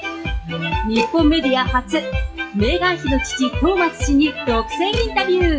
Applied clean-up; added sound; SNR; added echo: classical method WPE with log-MMSE.